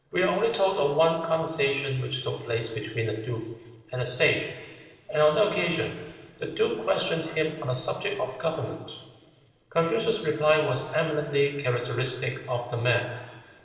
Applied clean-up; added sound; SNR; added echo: neural separator model SepFormer DNS4.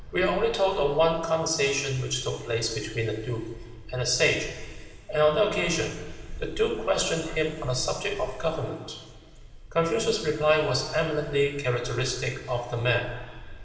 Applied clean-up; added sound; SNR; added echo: none; Bird; 14 dB; reverberation time 2.1 s.